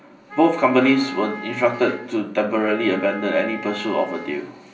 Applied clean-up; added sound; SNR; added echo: none; Wind instrument, woodwind instrument; 15 dB; reverberation time 0.5 s.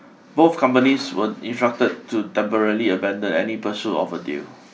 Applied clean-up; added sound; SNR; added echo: none; none; none; none.